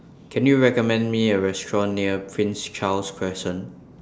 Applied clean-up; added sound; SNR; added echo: none; none; none; none.